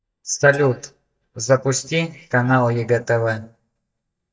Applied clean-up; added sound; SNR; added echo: neural mask model DeepFilterNet 3.